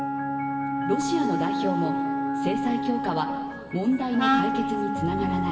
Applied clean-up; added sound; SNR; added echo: none; Wind instrument, woodwind instrument; -1 dB; reverberation time 2.2 s.